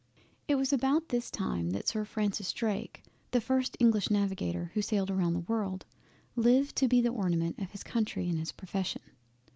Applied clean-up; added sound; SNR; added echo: none; none; none; none.